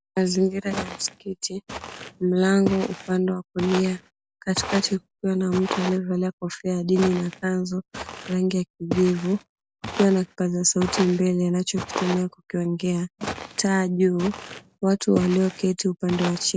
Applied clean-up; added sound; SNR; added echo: none; Walk, footsteps; 12 dB; none.